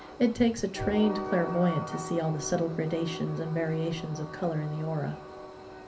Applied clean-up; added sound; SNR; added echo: none; Train; 9 dB; reverberation time 0.3 s.